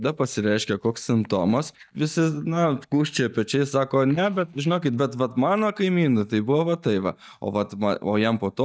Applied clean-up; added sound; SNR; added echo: neural mask model DeepFilterNet 3.